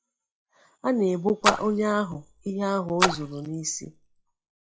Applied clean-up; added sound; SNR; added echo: classical method log-MMSE.